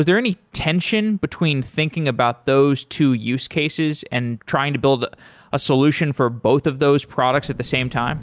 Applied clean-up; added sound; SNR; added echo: none; none; none; none.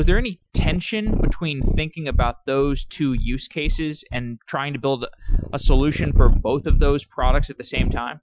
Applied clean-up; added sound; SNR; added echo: classical method Wiener filter.